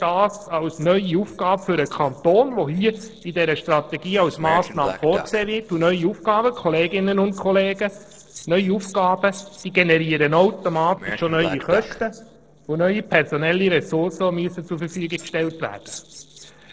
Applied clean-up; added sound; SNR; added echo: neural separator model SepFormer DNS4.